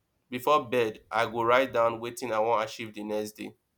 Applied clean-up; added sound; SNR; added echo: none; none; none; none.